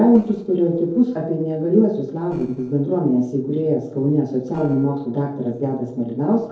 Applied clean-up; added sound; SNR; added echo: neural separator model SepFormer DNS4.